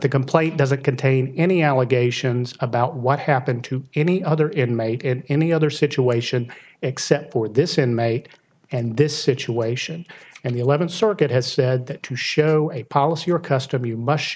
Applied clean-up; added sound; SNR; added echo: neural mask model Resemble Enhance denoiser.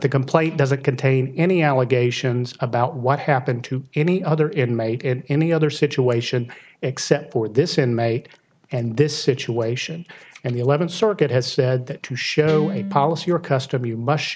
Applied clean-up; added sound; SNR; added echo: none; Guitar; 9 dB; none.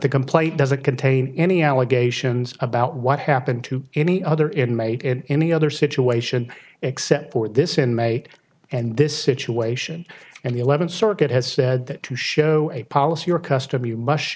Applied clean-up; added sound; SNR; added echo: none; none; none; none.